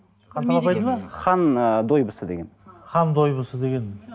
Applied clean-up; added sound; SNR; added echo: none; none; none; none.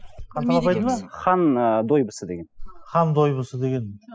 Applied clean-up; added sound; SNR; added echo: classical method spectral subtraction.